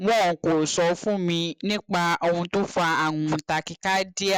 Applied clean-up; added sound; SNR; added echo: none; none; none; none.